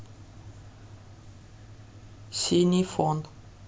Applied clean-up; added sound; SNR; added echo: none; none; none; none.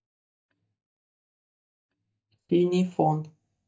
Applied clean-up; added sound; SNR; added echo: neural mask model DeepFilterNet 3.